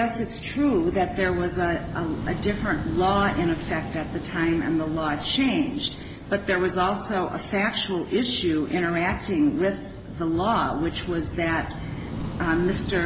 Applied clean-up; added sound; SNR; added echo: none; Waves, surf / Wind; 9 dB; none.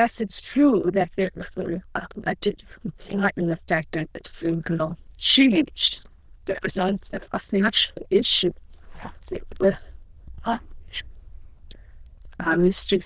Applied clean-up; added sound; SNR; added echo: neural diffusion model UNIVERSE++.